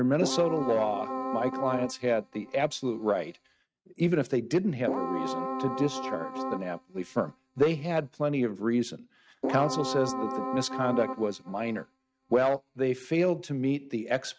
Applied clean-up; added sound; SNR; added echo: neural mask model RNNoise.